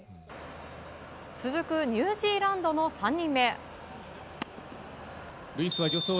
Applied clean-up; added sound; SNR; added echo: none; none; none; none.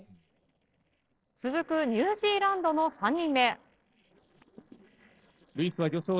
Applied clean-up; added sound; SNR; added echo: neural separator model SepFormer DNS4.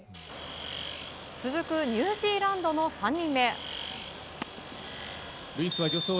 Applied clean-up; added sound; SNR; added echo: none; Tools; 13 dB; none.